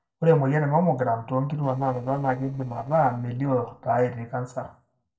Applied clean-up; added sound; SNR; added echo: neural separator model SepFormer DNS4.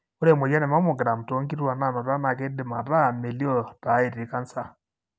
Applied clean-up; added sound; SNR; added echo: none; none; none; none.